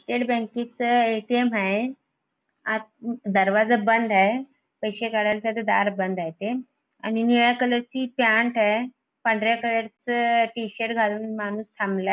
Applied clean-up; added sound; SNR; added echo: none; none; none; none.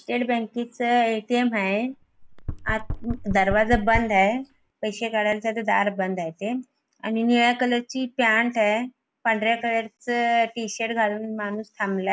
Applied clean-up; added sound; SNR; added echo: none; Knock; 8 dB; none.